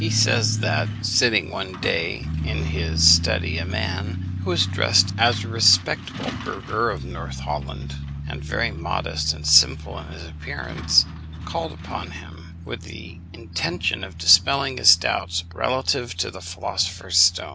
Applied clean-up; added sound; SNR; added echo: none; Truck; 6 dB; none.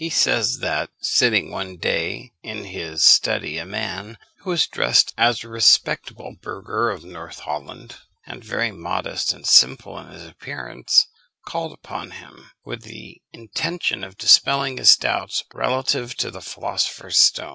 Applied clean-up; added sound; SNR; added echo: none; none; none; none.